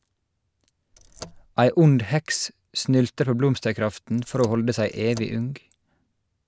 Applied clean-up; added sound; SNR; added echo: none; Car; 19 dB; none.